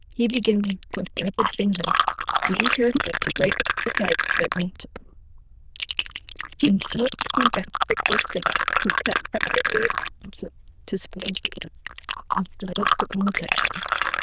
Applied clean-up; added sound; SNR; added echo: neural diffusion model UNIVERSE++.